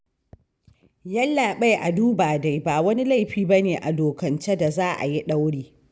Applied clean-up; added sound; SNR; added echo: none; none; none; none.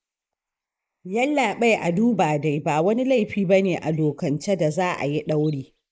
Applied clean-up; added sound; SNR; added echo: neural mask model Resemble Enhance denoiser.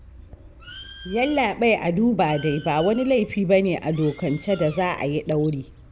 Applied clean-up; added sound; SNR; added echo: none; Bird; 19 dB; none.